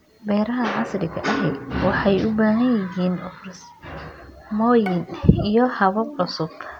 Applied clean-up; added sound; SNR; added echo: none; Bowed string instrument; 19 dB; none.